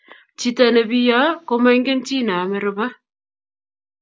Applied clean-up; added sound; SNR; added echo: none; none; none; none.